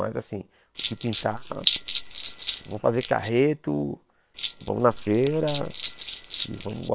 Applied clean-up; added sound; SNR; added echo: neural separator model SepFormer WHAM!.